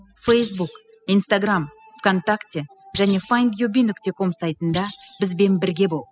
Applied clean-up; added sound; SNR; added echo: classical method spectral subtraction.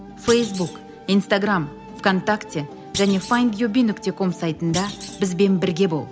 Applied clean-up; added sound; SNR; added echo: none; Thump, thud; 15 dB; none.